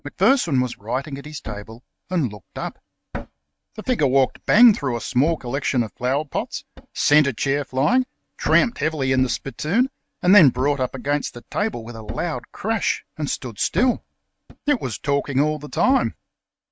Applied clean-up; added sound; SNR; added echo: neural mask model RNNoise.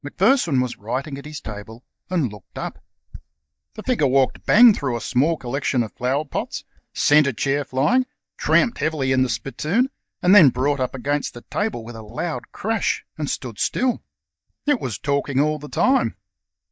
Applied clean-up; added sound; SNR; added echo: neural mask model DeepFilterNet 3.